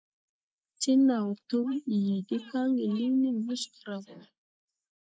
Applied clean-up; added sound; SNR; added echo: neural mask model Resemble Enhance denoiser.